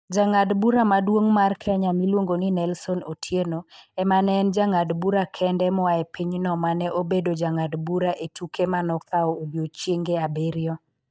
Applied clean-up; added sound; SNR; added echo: neural mask model DeepFilterNet 3.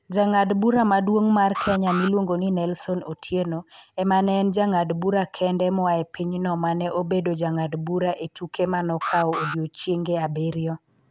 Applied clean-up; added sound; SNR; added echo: none; Alarm; 10 dB; none.